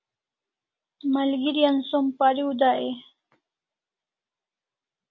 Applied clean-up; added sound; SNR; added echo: none; none; none; none.